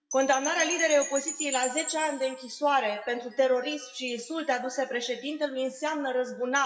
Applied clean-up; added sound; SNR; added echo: classical method WPE with log-MMSE.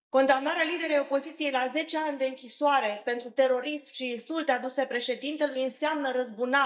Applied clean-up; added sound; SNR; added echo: neural mask model DeepFilterNet 3.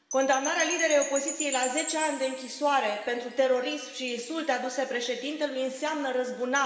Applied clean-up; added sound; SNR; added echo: none; Wind chime / Percussion; 11 dB; reverberation time 1.3 s.